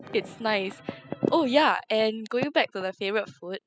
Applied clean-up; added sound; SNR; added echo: classical method spectral subtraction.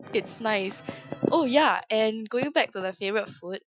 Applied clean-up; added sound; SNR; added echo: classical method Wiener filter.